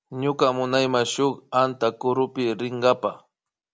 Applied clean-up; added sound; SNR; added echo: none; none; none; none.